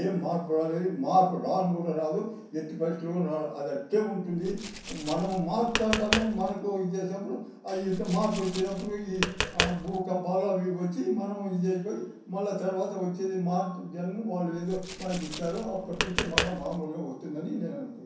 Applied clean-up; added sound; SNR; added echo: none; Tap; 5 dB; reverberation time 0.6 s.